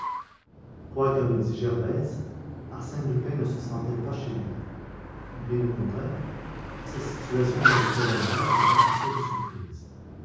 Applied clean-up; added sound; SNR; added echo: none; Car; 0 dB; reverberation time 1.3 s.